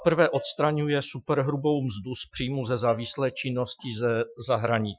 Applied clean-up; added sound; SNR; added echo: classical method Wiener filter.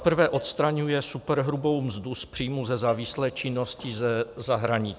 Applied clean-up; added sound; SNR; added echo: none; Cowbell; 20 dB; none.